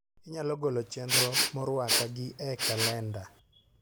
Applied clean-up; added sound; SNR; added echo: none; Respiratory sounds; -3 dB; none.